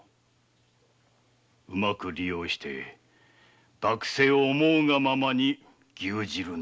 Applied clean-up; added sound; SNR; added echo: none; none; none; none.